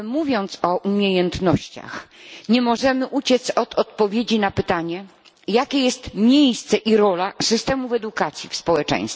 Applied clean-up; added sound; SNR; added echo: none; none; none; none.